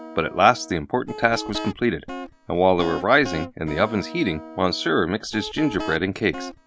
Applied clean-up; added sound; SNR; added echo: none; Guitar; 13 dB; none.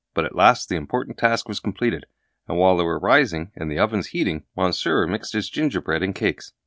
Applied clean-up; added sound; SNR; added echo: none; none; none; none.